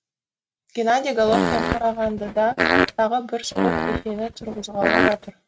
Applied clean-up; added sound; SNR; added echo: neural mask model RNNoise.